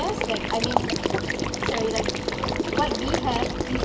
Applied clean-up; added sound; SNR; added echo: none; Water / Liquid; -4 dB; reverberation time 0.9 s.